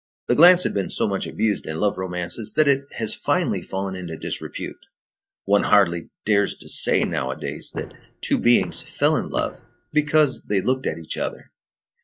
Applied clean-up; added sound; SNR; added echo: neural mask model DeepFilterNet 3.